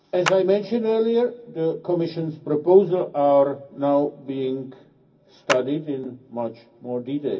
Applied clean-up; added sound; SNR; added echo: none; Clapping; 11 dB; reverberation time 0.4 s.